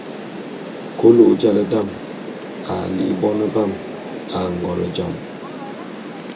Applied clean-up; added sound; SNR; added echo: none; Rain; 10 dB; reverberation time 0.2 s.